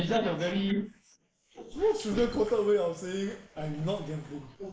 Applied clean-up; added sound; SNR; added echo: neural mask model Resemble Enhance denoiser.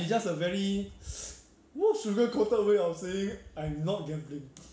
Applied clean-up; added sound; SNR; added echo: none; none; none; none.